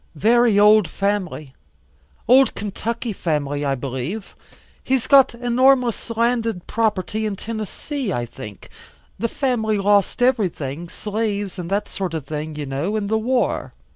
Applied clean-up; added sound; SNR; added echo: none; none; none; none.